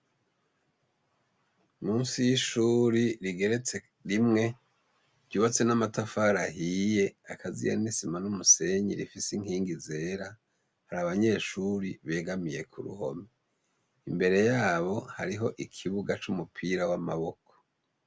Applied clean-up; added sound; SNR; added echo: none; none; none; none.